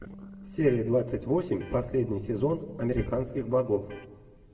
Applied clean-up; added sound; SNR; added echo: none; Electric guitar; 19 dB; reverberation time 1.0 s.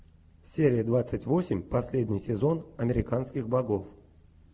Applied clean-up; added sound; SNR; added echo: none; none; none; none.